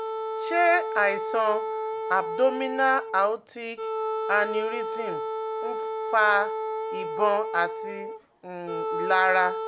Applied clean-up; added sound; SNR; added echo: none; Wind instrument, woodwind instrument; 4 dB; none.